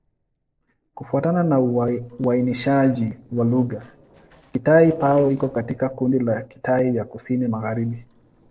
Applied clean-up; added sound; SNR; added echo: neural separator model SepFormer DNS4.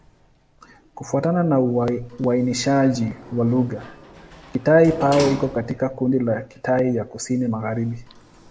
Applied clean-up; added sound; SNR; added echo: none; Sliding door; 17 dB; none.